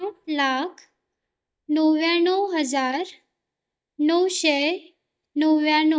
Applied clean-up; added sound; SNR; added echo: neural mask model DeepFilterNet 3.